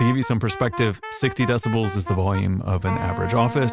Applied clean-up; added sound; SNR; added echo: none; Wind instrument, woodwind instrument; 11 dB; none.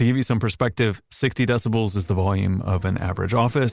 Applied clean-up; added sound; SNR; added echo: none; none; none; none.